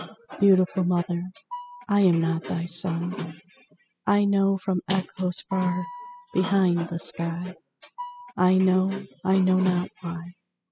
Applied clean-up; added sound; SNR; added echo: classical method spectral subtraction.